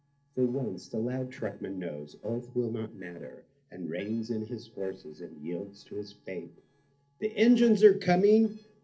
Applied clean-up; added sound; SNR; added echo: neural separator model SepFormer DNS4.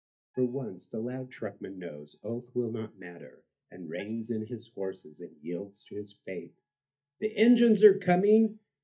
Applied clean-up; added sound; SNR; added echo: neural mask model DeepFilterNet 3.